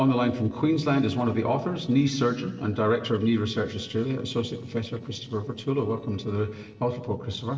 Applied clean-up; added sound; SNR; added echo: neural separator model SepFormer DNS4.